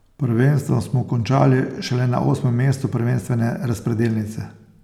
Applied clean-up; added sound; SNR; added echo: none; none; none; none.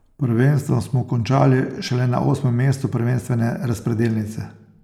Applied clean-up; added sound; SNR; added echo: neural mask model Resemble Enhance denoiser.